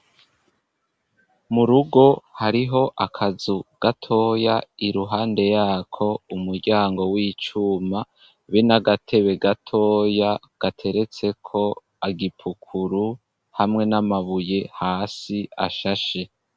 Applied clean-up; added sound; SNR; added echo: none; none; none; none.